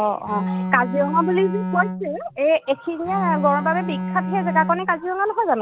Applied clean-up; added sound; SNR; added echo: none; Bowed string instrument; 5 dB; none.